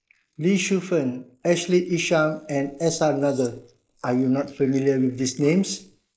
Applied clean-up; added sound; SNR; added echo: neural mask model Resemble Enhance denoiser.